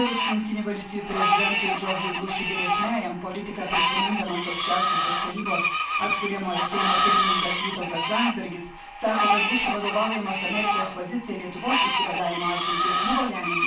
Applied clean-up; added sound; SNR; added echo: none; Screech; -4 dB; reverberation time 0.3 s.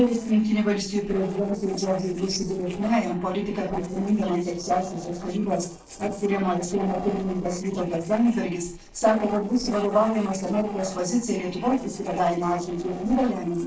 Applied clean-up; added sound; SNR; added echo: neural separator model SepFormer DNS4.